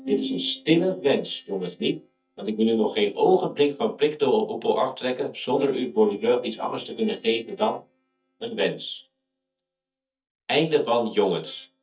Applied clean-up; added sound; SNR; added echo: neural mask model DeepFilterNet 3.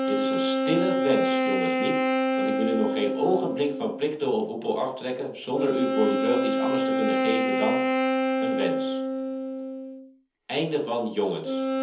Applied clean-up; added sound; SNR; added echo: none; Wind instrument, woodwind instrument; -2 dB; reverberation time 0.7 s.